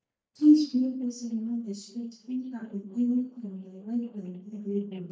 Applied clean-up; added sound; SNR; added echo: neural mask model DeepFilterNet 3.